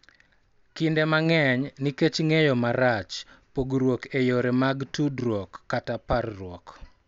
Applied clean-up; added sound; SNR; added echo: none; none; none; none.